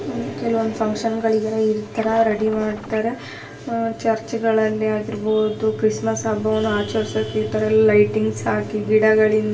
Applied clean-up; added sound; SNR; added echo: none; Scratching (performance technique); 16 dB; reverberation time 0.2 s.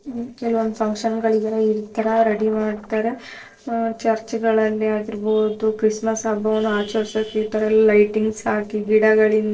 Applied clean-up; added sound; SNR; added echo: neural separator model SepFormer DNS4.